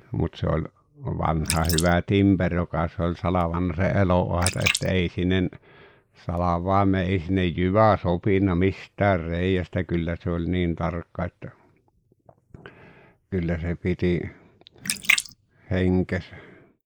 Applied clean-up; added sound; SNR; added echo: neural mask model Resemble Enhance denoiser.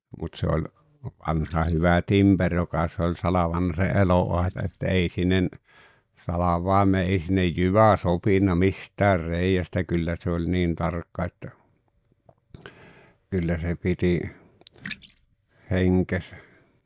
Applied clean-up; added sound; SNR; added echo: neural mask model DeepFilterNet 3.